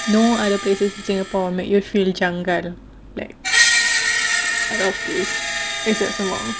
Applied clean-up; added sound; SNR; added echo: none; Screech; 1 dB; none.